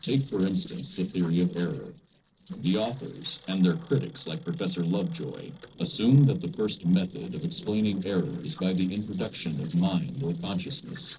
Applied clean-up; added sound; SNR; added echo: neural separator model SepFormer DNS4.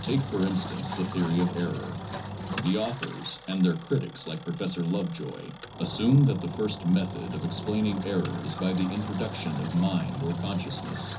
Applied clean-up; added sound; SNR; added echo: none; Engine; 8 dB; reverberation time 0.3 s.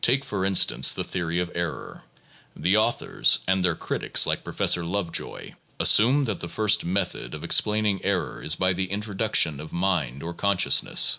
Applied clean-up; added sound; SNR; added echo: none; none; none; none.